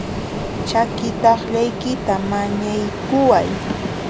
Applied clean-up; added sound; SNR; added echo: none; Ocean; 5 dB; none.